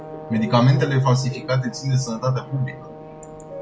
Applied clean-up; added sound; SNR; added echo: none; Brass instrument + Subway, metro, underground; 14 dB; none.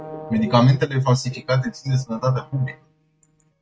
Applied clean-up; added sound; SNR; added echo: neural mask model RNNoise.